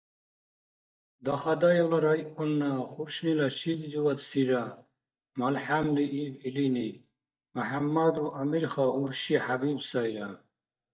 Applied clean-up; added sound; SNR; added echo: neural mask model DeepFilterNet 3.